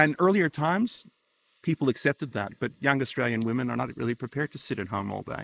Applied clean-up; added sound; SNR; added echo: neural mask model Resemble Enhance denoiser.